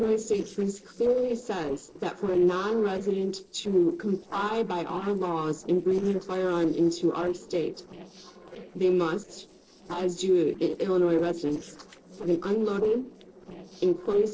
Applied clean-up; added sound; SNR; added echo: neural separator model SepFormer DNS4.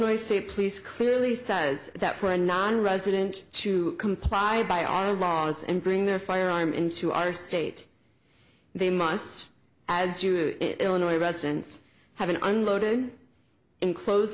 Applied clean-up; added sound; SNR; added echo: none; none; none; none.